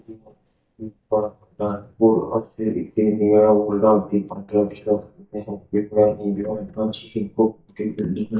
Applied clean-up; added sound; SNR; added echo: neural mask model DeepFilterNet 3.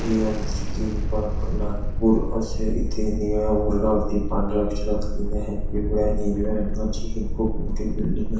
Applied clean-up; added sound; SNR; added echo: none; Thunderstorm; -2 dB; reverberation time 0.7 s.